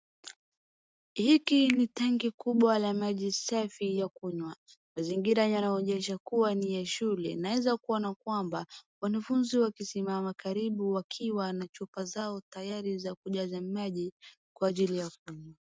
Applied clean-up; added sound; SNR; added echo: neural mask model RNNoise.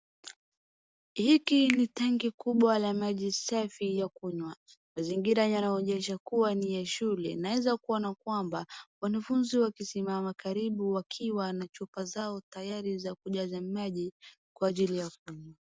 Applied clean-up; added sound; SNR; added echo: none; Finger snapping; 14 dB; none.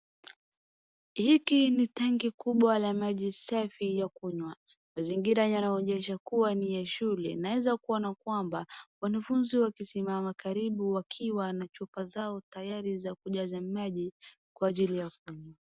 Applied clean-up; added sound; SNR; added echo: none; none; none; none.